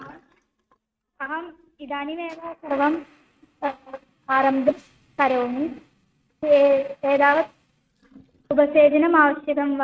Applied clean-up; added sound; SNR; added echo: neural mask model RNNoise.